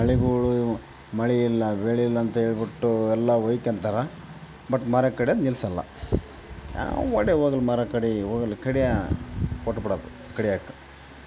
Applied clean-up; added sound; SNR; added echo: none; Acoustic guitar / Strum; 18 dB; none.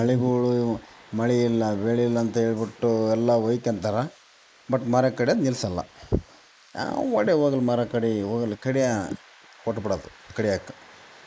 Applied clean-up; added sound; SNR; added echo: neural mask model Resemble Enhance denoiser.